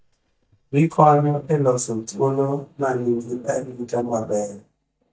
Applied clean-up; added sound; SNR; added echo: neural mask model DeepFilterNet 3.